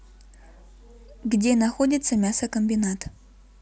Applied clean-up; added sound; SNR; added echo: none; none; none; none.